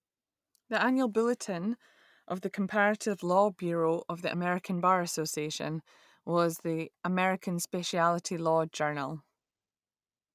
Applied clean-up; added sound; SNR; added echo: none; none; none; none.